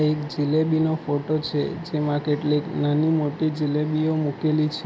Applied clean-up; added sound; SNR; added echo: none; none; none; none.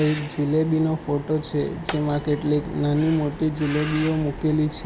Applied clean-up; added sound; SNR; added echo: none; Bird + Shatter; 15 dB; none.